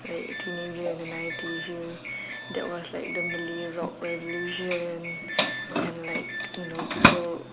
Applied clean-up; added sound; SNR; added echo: none; Doorbell; -4 dB; none.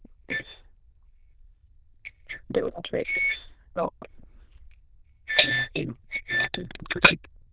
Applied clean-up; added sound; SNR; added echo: neural diffusion model UNIVERSE++.